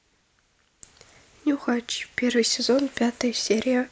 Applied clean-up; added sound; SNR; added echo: none; none; none; none.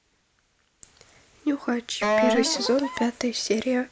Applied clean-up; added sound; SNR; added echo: none; Wind instrument, woodwind instrument; -1 dB; none.